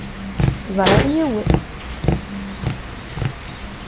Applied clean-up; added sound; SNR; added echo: none; Tap; -4 dB; none.